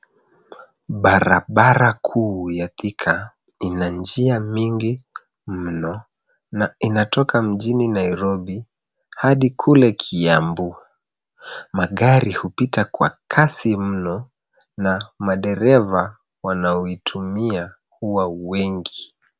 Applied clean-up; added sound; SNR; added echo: none; none; none; none.